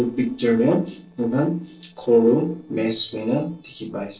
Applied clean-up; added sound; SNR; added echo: neural separator model SepFormer DNS4.